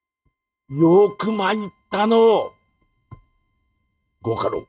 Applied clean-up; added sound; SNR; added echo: neural mask model RNNoise.